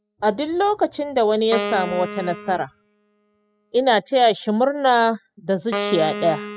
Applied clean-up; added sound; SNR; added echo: classical method spectral subtraction.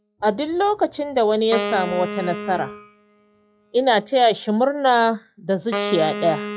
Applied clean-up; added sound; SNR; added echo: classical method log-MMSE.